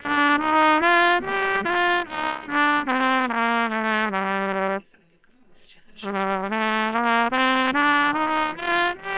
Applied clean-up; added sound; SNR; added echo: neural separator model SepFormer WHAMR!.